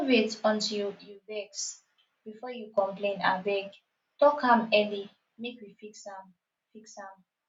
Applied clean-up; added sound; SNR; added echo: none; none; none; none.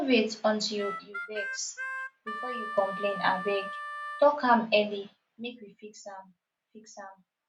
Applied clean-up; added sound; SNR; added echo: none; Harmonica; 7 dB; none.